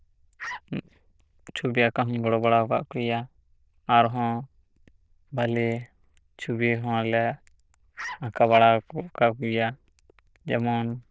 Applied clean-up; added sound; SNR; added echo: neural diffusion model UNIVERSE++.